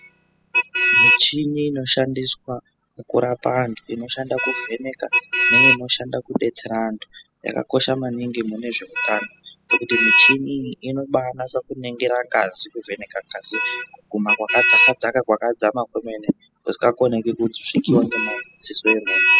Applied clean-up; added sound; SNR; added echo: classical method spectral subtraction.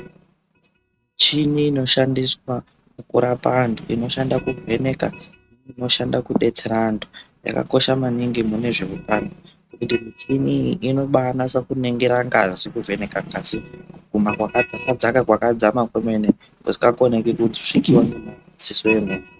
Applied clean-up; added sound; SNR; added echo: neural mask model RNNoise.